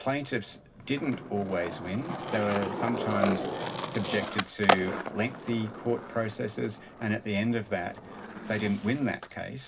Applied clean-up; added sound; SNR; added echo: none; Skateboard; 4 dB; reverberation time 0.4 s.